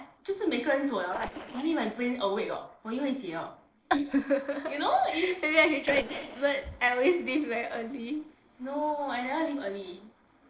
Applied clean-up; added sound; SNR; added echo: neural separator model SepFormer DNS4.